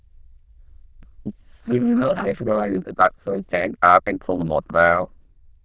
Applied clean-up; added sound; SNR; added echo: neural diffusion model UNIVERSE++.